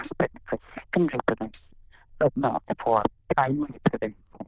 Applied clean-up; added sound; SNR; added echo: neural diffusion model UNIVERSE++.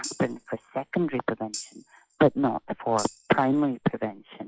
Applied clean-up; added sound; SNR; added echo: classical method log-MMSE.